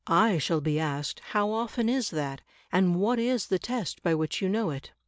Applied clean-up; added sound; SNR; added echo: none; none; none; none.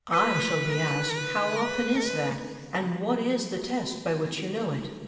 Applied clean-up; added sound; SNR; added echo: none; Electric guitar; 4 dB; reverberation time 2.6 s.